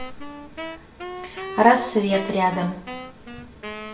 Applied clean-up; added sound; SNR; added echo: none; Wind instrument, woodwind instrument; 12 dB; reverberation time 0.6 s.